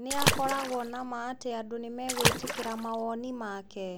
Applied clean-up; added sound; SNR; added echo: none; Water / Splash, splatter; 0 dB; none.